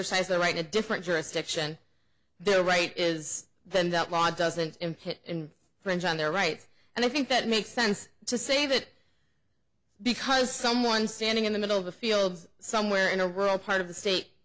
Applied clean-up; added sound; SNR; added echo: none; none; none; none.